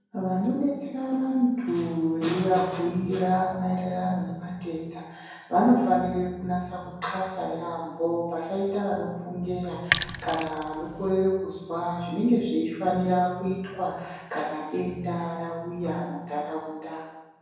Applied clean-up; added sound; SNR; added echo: none; Sink (filling or washing); 2 dB; reverberation time 1.0 s.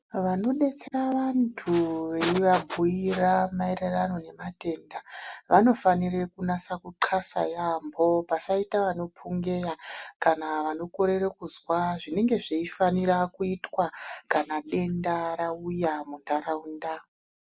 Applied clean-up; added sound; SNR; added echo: none; none; none; none.